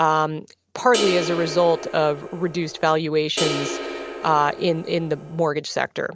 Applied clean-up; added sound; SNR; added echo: none; Crash cymbal; 8 dB; none.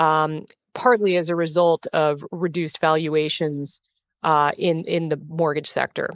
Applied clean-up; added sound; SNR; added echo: neural mask model Resemble Enhance denoiser.